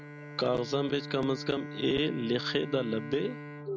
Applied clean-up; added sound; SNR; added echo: none; Bowed string instrument; 11 dB; none.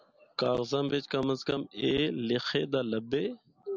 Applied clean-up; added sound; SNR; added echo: none; none; none; none.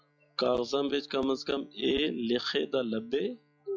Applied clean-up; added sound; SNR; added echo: classical method log-MMSE.